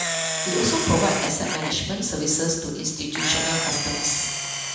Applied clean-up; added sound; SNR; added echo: none; Camera; 3 dB; reverberation time 1.1 s.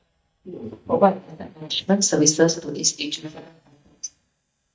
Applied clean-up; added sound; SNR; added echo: neural mask model DeepFilterNet 3.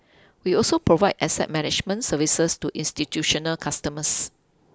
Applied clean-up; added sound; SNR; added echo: none; none; none; none.